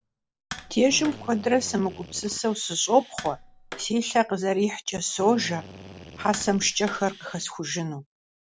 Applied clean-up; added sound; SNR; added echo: none; Tap + Drill; 16 dB; none.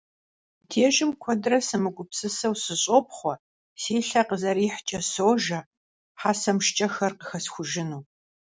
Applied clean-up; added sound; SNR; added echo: none; none; none; none.